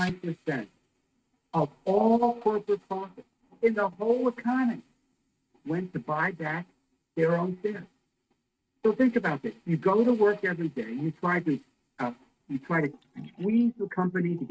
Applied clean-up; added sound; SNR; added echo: neural mask model RNNoise.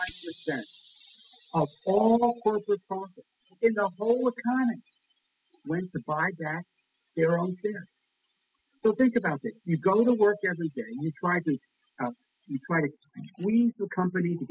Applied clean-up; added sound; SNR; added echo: classical method spectral subtraction.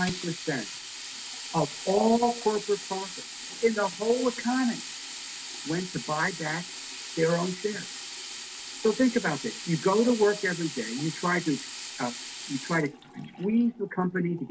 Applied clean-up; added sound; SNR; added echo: none; Sink (filling or washing); 11 dB; none.